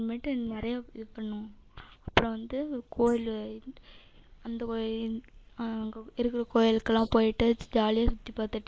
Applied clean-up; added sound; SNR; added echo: neural mask model Resemble Enhance denoiser.